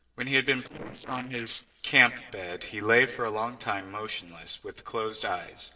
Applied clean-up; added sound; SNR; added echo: neural separator model SepFormer DNS4.